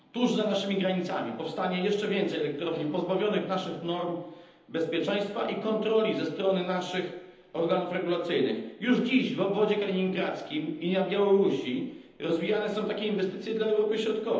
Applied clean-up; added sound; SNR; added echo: none; none; none; reverberation time 0.9 s.